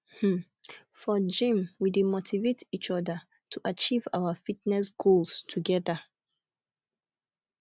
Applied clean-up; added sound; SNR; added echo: none; none; none; none.